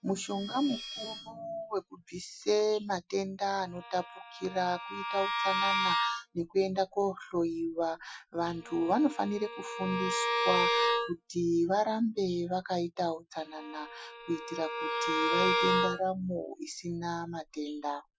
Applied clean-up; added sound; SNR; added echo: classical method Wiener filter.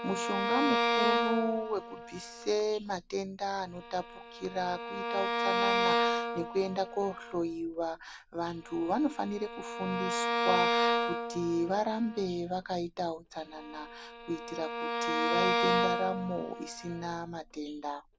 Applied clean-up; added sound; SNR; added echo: none; Bowed string instrument; -1 dB; none.